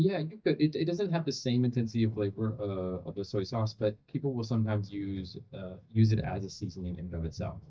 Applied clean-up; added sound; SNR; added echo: neural mask model DeepFilterNet 3.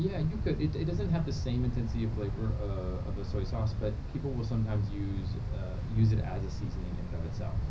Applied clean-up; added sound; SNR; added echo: none; Wind; 1 dB; reverberation time 0.4 s.